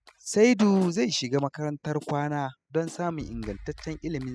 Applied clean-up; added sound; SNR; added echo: classical method spectral subtraction.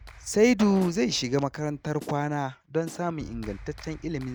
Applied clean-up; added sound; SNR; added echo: none; Clapping + Snare drum; 19 dB; none.